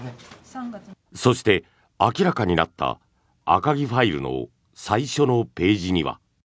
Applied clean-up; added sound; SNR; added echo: none; none; none; none.